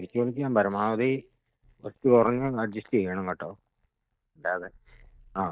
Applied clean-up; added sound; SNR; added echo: neural mask model DeepFilterNet 3.